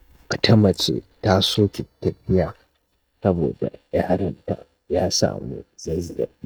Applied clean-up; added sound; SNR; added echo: neural mask model DeepFilterNet 3.